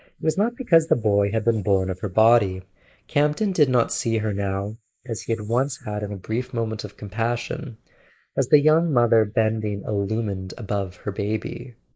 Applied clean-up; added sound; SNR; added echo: neural mask model Resemble Enhance denoiser.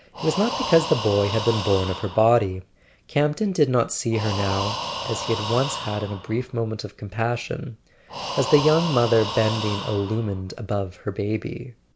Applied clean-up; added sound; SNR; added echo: none; Breathing; 9 dB; none.